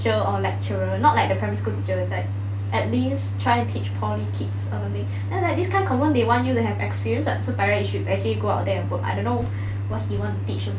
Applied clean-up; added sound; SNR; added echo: none; Knock; 19 dB; none.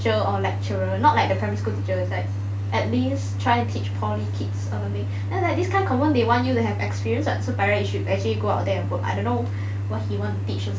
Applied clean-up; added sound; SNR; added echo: none; none; none; none.